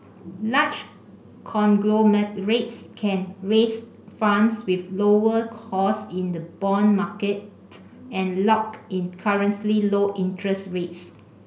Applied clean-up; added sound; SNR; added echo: none; none; none; none.